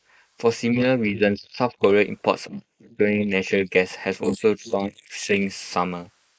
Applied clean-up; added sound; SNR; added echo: neural mask model Resemble Enhance denoiser.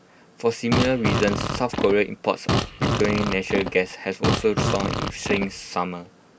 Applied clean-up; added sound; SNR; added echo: none; Fart; 0 dB; none.